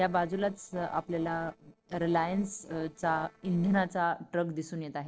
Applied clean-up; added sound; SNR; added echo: neural separator model SepFormer DNS4.